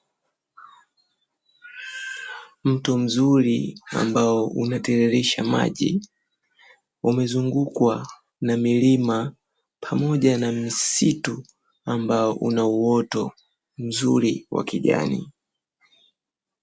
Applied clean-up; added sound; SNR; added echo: none; none; none; none.